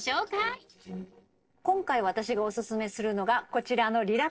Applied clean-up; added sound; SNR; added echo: neural separator model SepFormer DNS4.